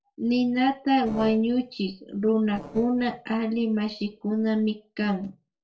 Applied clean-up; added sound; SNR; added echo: neural separator model SepFormer DNS4.